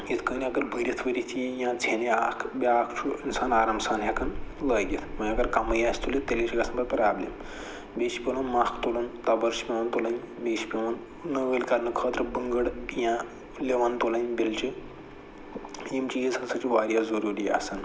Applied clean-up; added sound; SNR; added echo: none; Wind; 14 dB; none.